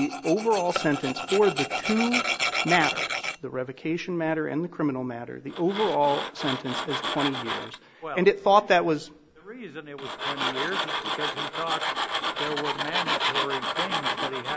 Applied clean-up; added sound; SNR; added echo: none; Tools; 3 dB; none.